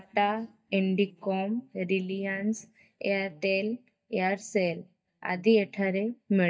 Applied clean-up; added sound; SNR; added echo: neural mask model DeepFilterNet 3.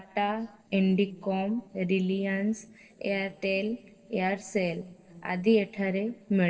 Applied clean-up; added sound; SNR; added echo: neural separator model SepFormer DNS4.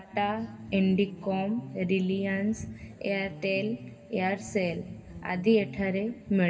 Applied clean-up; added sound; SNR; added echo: none; Bass guitar; 16 dB; reverberation time 1.9 s.